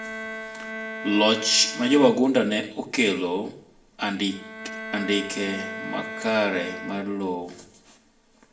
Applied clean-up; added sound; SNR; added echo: none; Bowed string instrument; 12 dB; reverberation time 0.5 s.